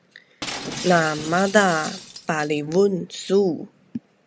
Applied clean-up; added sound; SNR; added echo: none; Shatter; 13 dB; none.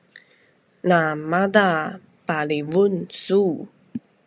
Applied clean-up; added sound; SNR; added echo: none; none; none; none.